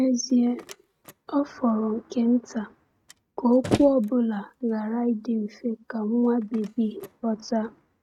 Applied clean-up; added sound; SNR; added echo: neural mask model RNNoise.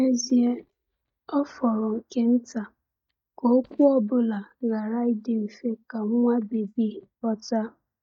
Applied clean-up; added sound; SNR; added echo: neural mask model DeepFilterNet 3.